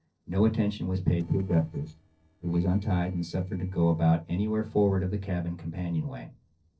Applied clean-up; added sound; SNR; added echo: neural separator model SepFormer DNS4.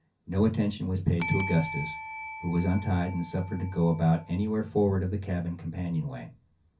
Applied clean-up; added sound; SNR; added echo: none; Bell; 7 dB; reverberation time 0.3 s.